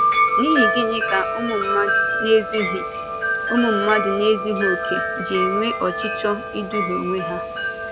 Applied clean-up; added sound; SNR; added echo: none; Wind chime; 0 dB; none.